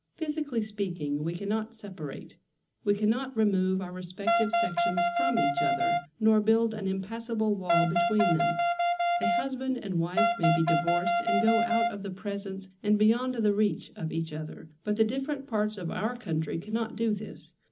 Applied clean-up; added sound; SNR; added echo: none; Wind instrument, woodwind instrument; -3 dB; reverberation time 0.4 s.